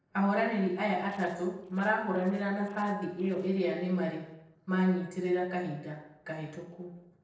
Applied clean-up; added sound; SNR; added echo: neural separator model SepFormer DNS4.